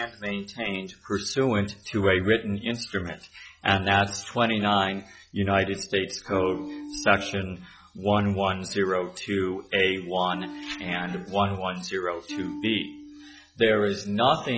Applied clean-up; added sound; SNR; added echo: classical method log-MMSE.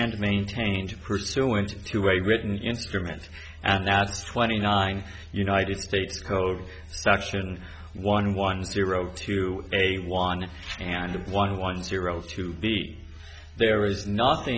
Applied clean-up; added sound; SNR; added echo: none; none; none; none.